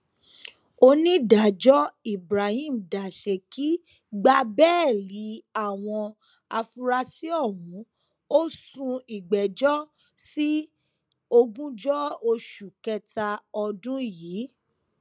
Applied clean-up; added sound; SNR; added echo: none; none; none; none.